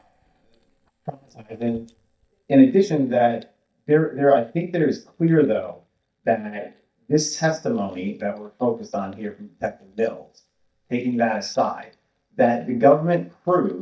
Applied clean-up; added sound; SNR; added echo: neural mask model DeepFilterNet 3.